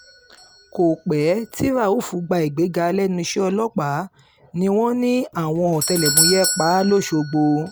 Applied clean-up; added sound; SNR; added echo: none; Doorbell; 8 dB; none.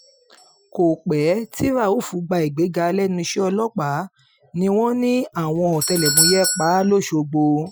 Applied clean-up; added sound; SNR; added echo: classical method Wiener filter.